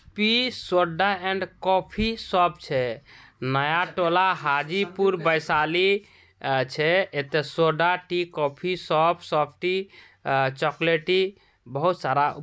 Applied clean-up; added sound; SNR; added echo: none; none; none; none.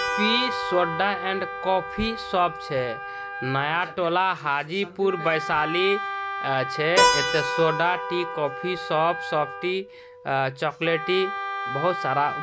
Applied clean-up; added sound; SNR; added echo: none; Keyboard (musical) + Wind instrument, woodwind instrument; 4 dB; none.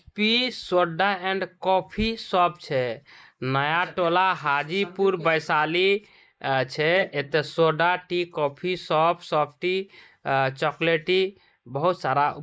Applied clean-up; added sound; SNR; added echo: neural mask model Resemble Enhance denoiser.